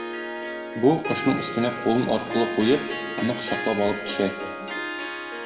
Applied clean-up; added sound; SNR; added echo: none; Harp; 6 dB; reverberation time 1.4 s.